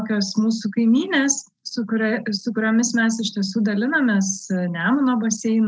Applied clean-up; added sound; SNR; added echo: none; none; none; none.